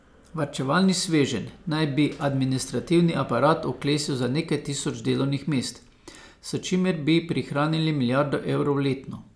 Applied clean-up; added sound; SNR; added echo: none; none; none; none.